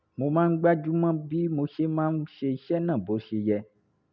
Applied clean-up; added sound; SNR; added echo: none; none; none; none.